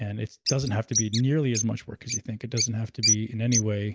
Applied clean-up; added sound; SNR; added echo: none; Bird; 3 dB; none.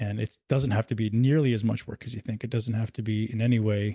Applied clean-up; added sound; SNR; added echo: none; none; none; none.